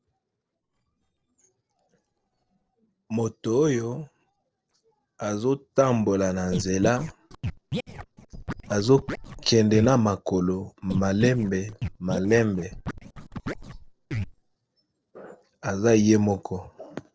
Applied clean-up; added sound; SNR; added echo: neural separator model SepFormer DNS4.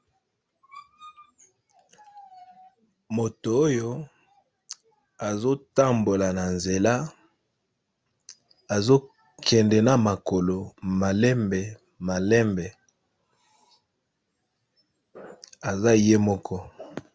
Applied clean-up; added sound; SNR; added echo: none; none; none; none.